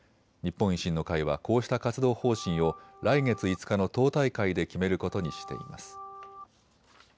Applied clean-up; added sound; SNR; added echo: none; Organ; 16 dB; none.